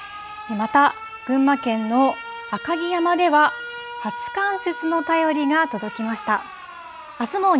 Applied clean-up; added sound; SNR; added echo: none; Alarm; 13 dB; none.